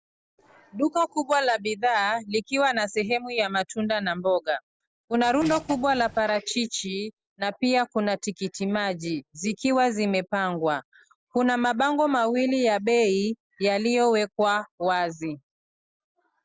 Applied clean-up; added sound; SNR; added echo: neural separator model SepFormer DNS4.